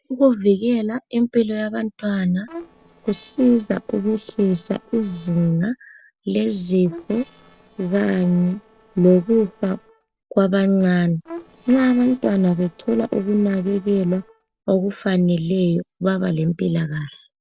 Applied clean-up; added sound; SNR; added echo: neural separator model SepFormer DNS4.